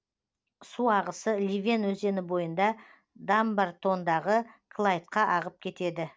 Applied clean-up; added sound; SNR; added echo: none; none; none; none.